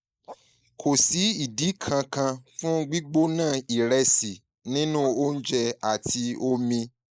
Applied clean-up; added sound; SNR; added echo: neural mask model Resemble Enhance denoiser.